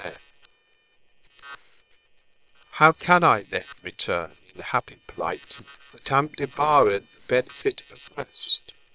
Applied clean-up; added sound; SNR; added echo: neural separator model SepFormer WHAM!.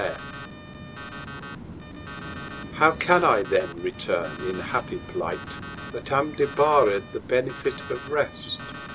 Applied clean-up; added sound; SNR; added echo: none; Alarm + Waves, surf; 11 dB; none.